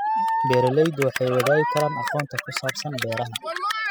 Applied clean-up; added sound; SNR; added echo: classical method spectral subtraction.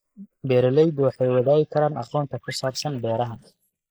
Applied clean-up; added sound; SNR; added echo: neural mask model Resemble Enhance denoiser.